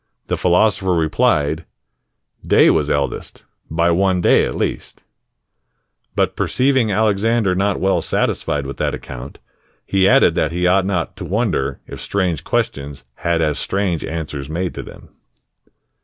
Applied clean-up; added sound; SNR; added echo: none; none; none; none.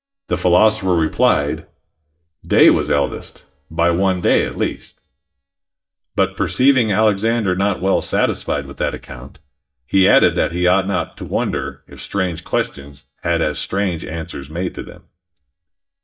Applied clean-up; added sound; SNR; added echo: neural mask model DeepFilterNet 3.